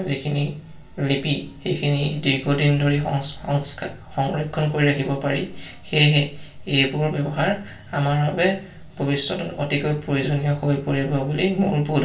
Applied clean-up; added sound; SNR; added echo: none; none; none; reverberation time 0.3 s.